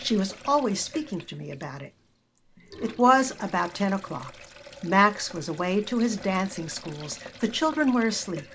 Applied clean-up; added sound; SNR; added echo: none; Sink (filling or washing); 18 dB; none.